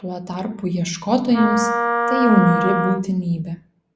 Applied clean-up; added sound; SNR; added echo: none; Wind instrument, woodwind instrument; 2 dB; none.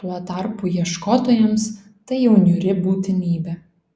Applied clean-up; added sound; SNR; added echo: none; none; none; none.